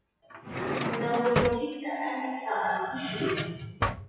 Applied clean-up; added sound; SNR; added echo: classical method WPE with log-MMSE.